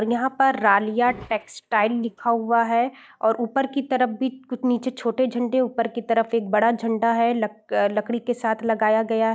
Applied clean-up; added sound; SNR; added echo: neural mask model DeepFilterNet 3.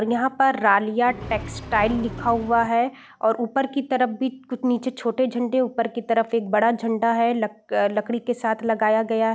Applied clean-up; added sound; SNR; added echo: none; Accelerating, revving, vroom; 12 dB; none.